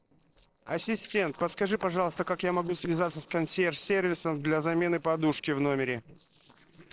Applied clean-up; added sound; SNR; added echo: neural separator model SepFormer DNS4.